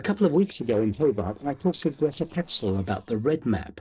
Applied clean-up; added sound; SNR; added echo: neural separator model SepFormer DNS4.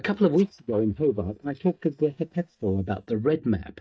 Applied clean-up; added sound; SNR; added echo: neural mask model DeepFilterNet 3.